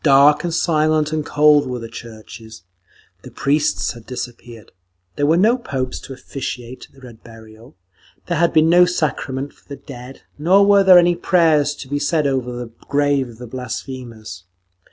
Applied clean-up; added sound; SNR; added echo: none; none; none; none.